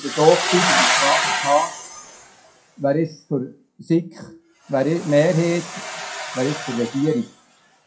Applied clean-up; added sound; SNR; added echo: classical method WPE with log-MMSE.